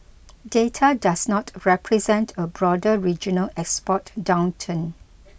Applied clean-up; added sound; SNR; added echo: none; none; none; none.